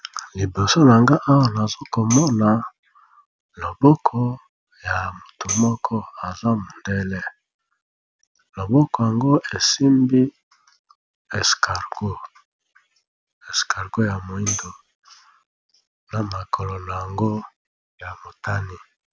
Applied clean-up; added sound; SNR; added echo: none; Tambourine; 12 dB; none.